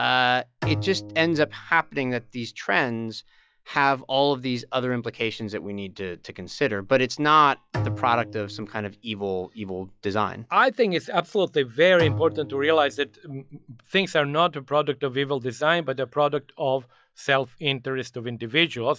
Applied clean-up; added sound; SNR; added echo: classical method log-MMSE.